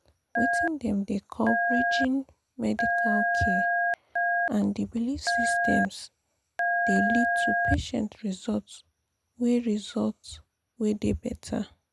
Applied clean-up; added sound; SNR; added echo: none; Telephone; -3 dB; none.